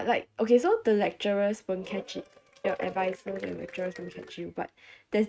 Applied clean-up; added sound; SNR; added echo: neural mask model RNNoise.